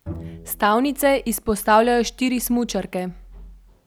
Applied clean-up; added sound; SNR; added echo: none; Bowed string instrument; 18 dB; none.